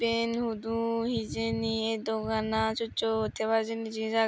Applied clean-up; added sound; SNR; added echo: none; none; none; none.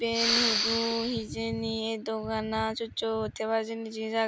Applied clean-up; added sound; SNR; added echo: none; Respiratory sounds; -1 dB; none.